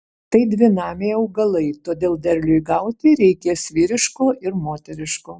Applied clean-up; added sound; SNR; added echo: none; none; none; none.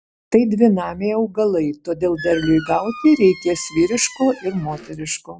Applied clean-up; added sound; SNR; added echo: none; Squeak; 17 dB; none.